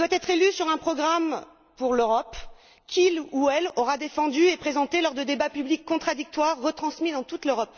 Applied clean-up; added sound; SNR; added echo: none; none; none; none.